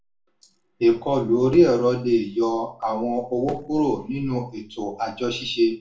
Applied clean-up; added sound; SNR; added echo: none; none; none; reverberation time 0.3 s.